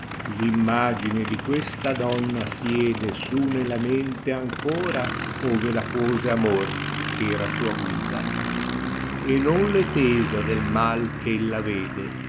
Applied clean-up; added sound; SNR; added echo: none; Aircraft; 4 dB; none.